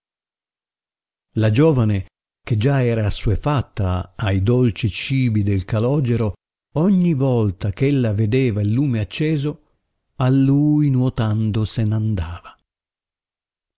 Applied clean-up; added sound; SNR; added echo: none; none; none; none.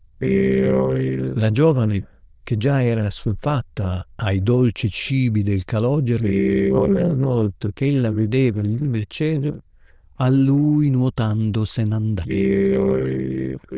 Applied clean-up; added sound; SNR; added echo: neural diffusion model UNIVERSE++.